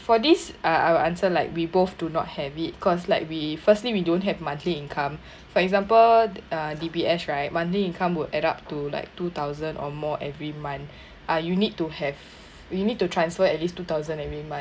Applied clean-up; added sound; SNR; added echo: none; none; none; none.